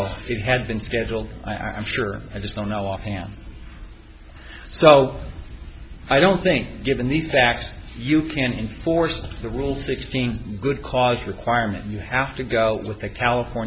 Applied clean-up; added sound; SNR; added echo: none; Wind / Bird; 17 dB; none.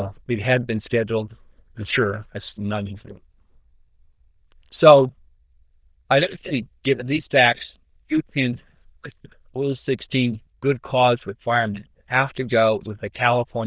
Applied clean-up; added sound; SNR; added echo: neural diffusion model UNIVERSE++.